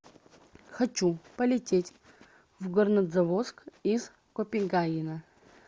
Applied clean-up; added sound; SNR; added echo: none; none; none; none.